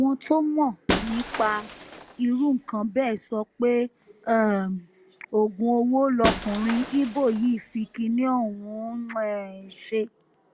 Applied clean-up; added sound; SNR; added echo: none; Shatter; 8 dB; none.